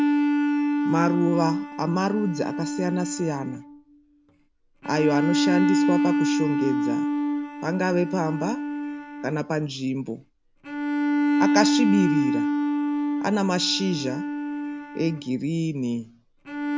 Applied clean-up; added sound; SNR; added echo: none; Bowed string instrument; -2 dB; none.